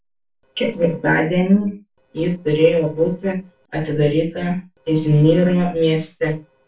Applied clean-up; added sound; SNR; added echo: neural separator model SepFormer DNS4.